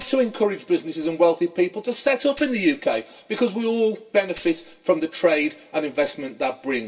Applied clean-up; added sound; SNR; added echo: none; Tambourine; 4 dB; reverberation time 0.2 s.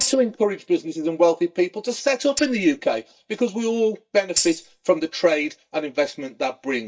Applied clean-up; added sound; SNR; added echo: neural mask model DeepFilterNet 3.